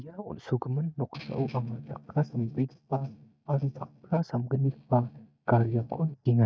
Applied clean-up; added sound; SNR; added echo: neural mask model DeepFilterNet 3.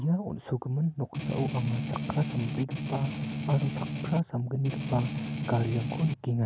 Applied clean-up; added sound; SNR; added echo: none; Strum; 3 dB; none.